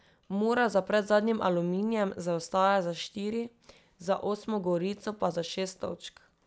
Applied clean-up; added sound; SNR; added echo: none; none; none; none.